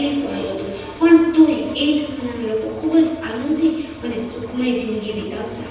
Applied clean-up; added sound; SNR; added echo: none; Engine; 19 dB; reverberation time 1.1 s.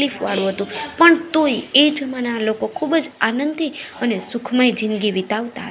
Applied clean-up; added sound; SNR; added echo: none; none; none; none.